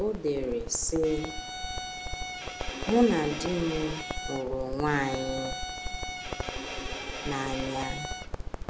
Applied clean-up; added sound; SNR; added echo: none; Bowed string instrument + Crackle; 4 dB; none.